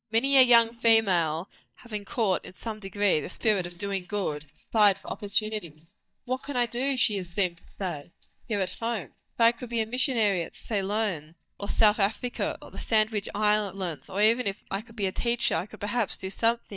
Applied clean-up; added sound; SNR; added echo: neural mask model DeepFilterNet 3.